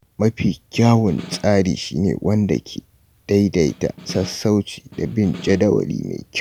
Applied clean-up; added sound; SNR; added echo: none; Snare drum; 18 dB; none.